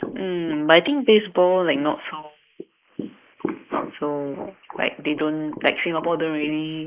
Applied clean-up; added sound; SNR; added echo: neural mask model Resemble Enhance denoiser.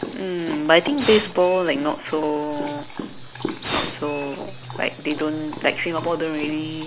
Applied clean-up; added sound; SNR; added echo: none; Dog + Animal; 10 dB; none.